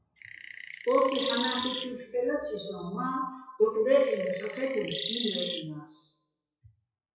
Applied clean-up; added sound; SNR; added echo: classical method WPE with log-MMSE.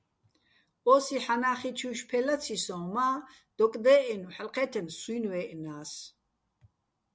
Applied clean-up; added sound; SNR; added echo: none; none; none; none.